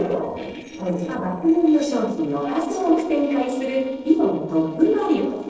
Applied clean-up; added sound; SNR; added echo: neural separator model SepFormer DNS4.